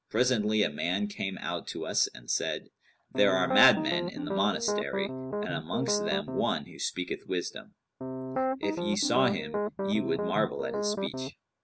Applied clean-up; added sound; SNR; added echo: none; Piano; 2 dB; none.